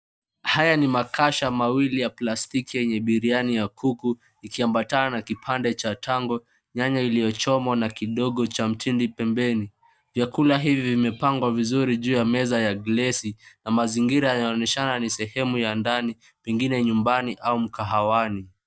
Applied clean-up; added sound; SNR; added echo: none; none; none; none.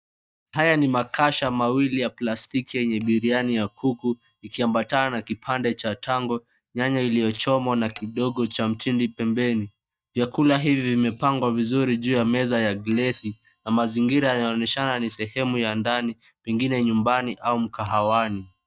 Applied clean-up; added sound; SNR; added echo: neural mask model DeepFilterNet 3.